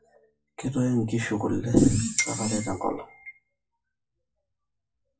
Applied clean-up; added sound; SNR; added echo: classical method WPE with log-MMSE.